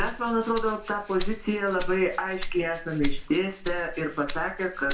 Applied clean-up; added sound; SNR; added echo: none; Rattle (instrument); 4 dB; reverberation time 0.3 s.